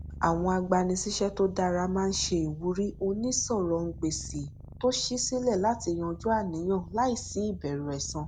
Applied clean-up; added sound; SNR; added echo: none; Purr; 14 dB; none.